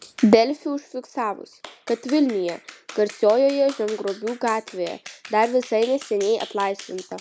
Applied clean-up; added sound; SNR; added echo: none; Clapping; 20 dB; none.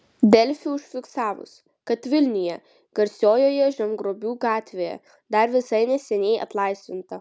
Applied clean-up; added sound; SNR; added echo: none; none; none; none.